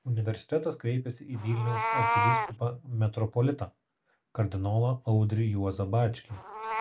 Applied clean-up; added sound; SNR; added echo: none; Meow; 6 dB; none.